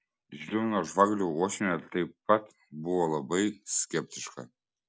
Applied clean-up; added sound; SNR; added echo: none; none; none; none.